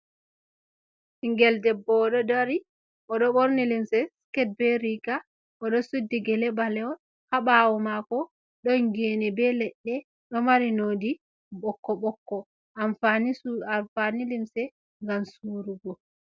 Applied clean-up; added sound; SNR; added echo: none; none; none; none.